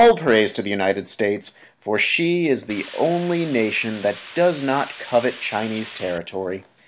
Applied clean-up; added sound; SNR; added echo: none; Hiss; 17 dB; none.